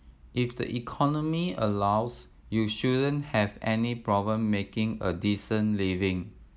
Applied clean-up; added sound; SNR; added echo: none; none; none; none.